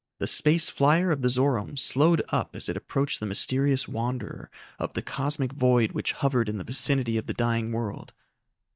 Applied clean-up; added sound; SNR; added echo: neural mask model DeepFilterNet 3.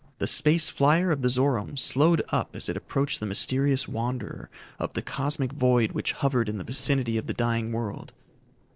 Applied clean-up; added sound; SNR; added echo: neural separator model SepFormer DNS4.